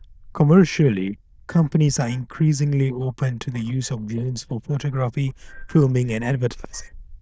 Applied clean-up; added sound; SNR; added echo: neural diffusion model UNIVERSE++.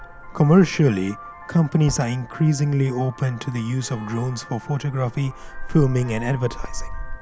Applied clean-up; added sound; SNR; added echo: none; Vehicle horn, car horn, honking + Tap / Bass drum; 12 dB; none.